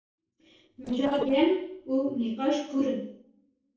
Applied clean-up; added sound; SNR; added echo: neural separator model SepFormer DNS4.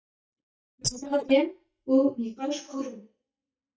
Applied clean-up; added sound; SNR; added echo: neural mask model DeepFilterNet 3.